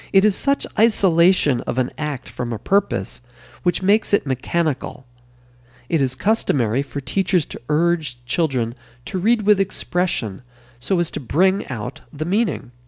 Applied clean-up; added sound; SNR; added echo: none; none; none; none.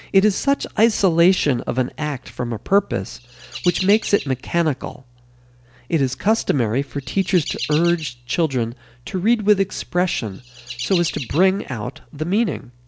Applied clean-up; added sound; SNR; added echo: none; Chirp, tweet; 14 dB; none.